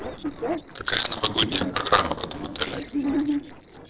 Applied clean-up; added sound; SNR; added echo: neural separator model SepFormer DNS4.